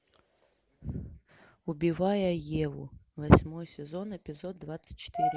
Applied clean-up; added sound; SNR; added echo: none; none; none; none.